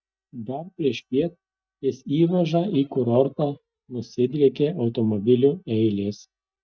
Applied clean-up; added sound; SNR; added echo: neural mask model DeepFilterNet 3.